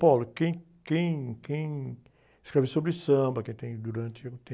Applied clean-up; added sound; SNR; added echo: none; none; none; none.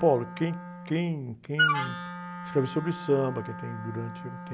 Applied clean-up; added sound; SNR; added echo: none; Wind instrument, woodwind instrument; 4 dB; none.